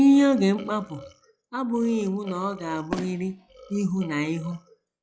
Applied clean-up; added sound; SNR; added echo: classical method log-MMSE.